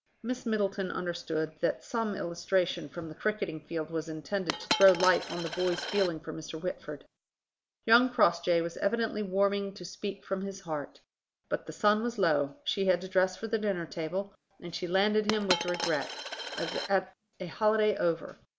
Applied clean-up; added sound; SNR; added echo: none; Coin (dropping); 8 dB; none.